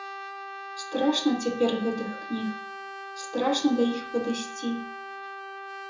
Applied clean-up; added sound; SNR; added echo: none; Brass instrument; 9 dB; reverberation time 0.6 s.